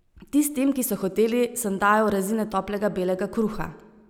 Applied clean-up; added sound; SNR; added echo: none; none; none; none.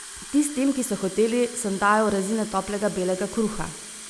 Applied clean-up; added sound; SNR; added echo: none; Fill (with liquid) / Water tap, faucet; 13 dB; none.